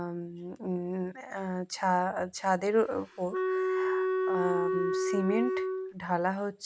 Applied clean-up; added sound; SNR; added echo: none; Wind instrument, woodwind instrument; -1 dB; none.